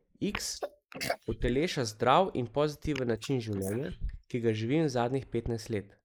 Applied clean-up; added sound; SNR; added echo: neural mask model Resemble Enhance denoiser.